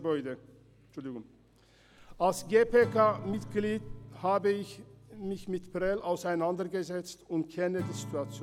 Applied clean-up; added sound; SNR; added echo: none; Wind + Acoustic guitar / Strum; 14 dB; none.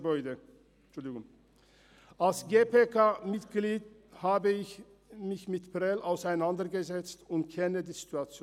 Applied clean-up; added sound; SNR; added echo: none; none; none; none.